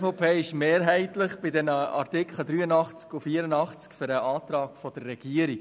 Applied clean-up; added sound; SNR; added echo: none; none; none; none.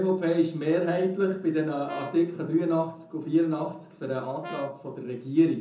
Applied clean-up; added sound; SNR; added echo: none; Brass instrument; 17 dB; reverberation time 0.5 s.